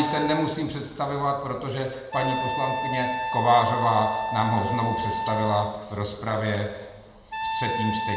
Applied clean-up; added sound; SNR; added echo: none; Wind instrument, woodwind instrument; 4 dB; reverberation time 0.9 s.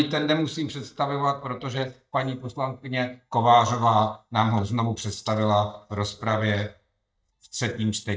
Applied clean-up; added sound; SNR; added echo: neural mask model DeepFilterNet 3.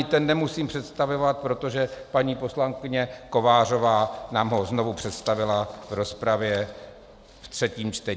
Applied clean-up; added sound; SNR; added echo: none; none; none; none.